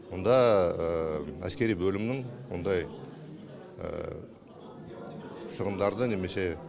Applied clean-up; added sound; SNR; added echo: none; none; none; none.